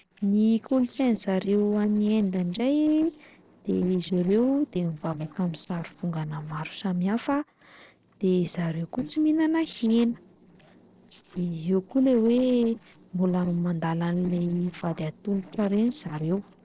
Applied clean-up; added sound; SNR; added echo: neural separator model SepFormer DNS4.